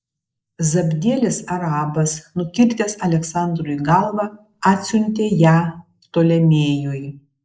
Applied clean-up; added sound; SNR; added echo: neural mask model Resemble Enhance denoiser.